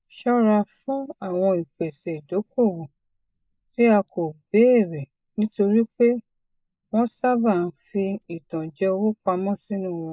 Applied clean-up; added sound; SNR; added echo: neural mask model Resemble Enhance denoiser.